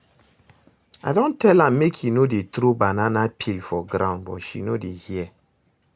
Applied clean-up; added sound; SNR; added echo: none; none; none; none.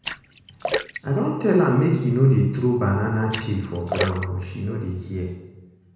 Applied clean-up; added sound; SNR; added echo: none; Splash, splatter; 10 dB; reverberation time 1.0 s.